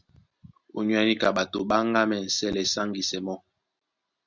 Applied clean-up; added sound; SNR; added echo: none; none; none; none.